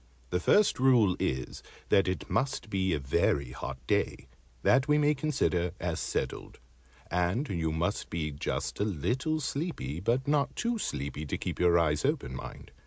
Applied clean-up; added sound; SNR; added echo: none; none; none; none.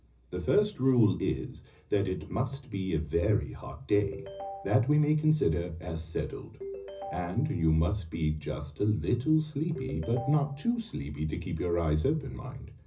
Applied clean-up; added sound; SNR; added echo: none; Ringtone; 12 dB; reverberation time 0.4 s.